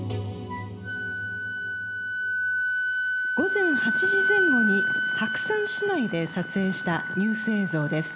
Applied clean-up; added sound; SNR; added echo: none; Wind instrument, woodwind instrument; -1 dB; none.